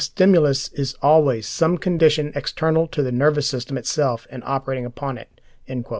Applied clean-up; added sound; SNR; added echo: none; none; none; none.